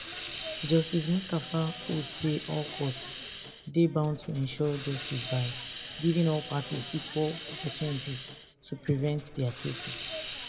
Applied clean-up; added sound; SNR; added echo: none; Hiss; 10 dB; reverberation time 0.6 s.